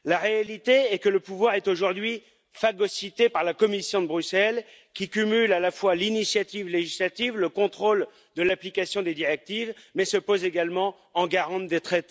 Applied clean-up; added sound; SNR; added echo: none; none; none; none.